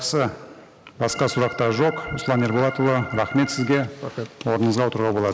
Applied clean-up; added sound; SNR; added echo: none; Organ; 12 dB; none.